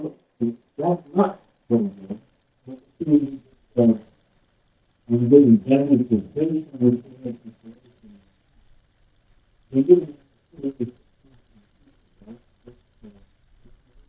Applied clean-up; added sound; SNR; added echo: neural mask model DeepFilterNet 3.